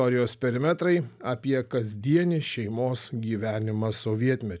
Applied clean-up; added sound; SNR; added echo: none; none; none; none.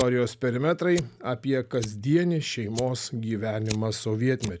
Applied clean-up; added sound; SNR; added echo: none; Fire; 17 dB; none.